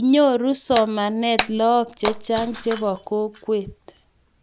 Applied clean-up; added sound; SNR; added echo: none; Shatter; 11 dB; none.